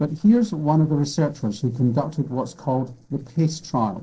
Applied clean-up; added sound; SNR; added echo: neural separator model SepFormer DNS4.